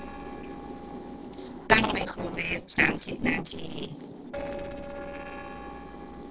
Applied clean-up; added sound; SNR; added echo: neural separator model SepFormer DNS4.